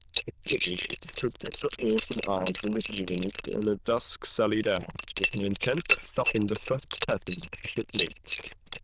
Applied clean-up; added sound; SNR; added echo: neural diffusion model UNIVERSE++.